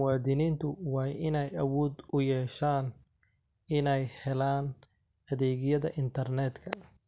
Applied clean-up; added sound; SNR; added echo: none; none; none; none.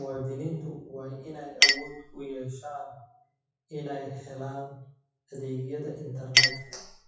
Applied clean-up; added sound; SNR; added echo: classical method WPE with log-MMSE.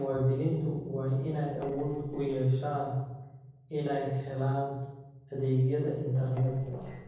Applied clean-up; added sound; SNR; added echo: neural separator model SepFormer DNS4.